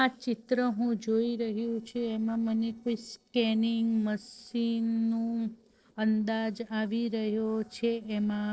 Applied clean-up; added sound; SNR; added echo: neural separator model SepFormer DNS4.